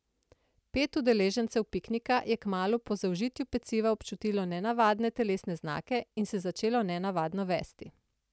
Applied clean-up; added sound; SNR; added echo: none; none; none; none.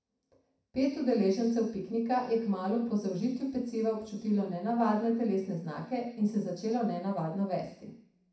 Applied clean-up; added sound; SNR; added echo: none; none; none; reverberation time 0.6 s.